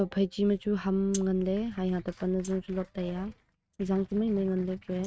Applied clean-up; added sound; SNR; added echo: neural mask model RNNoise.